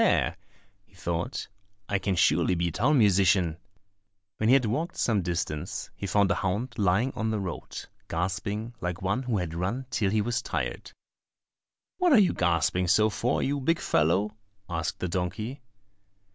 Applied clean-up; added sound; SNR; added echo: none; none; none; none.